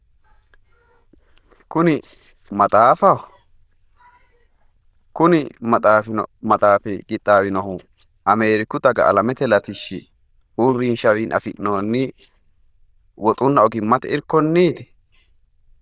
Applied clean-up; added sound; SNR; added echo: neural diffusion model UNIVERSE++.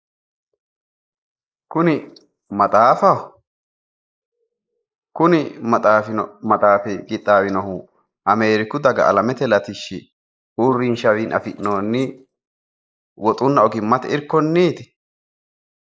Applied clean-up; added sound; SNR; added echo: neural mask model Resemble Enhance denoiser.